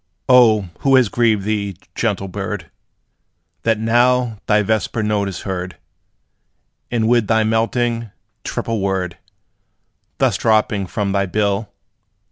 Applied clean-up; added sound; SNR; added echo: none; none; none; none.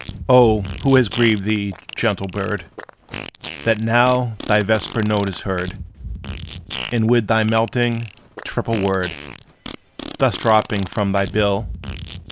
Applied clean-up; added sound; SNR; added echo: none; Fart; 13 dB; none.